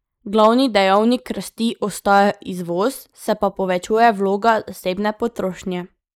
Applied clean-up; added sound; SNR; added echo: neural mask model Resemble Enhance denoiser.